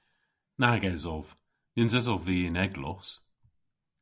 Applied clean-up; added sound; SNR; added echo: none; none; none; none.